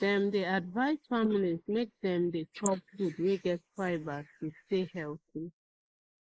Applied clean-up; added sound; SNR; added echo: neural mask model Resemble Enhance denoiser.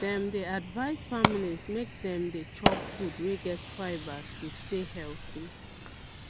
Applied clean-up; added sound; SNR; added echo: none; Fire; 0 dB; none.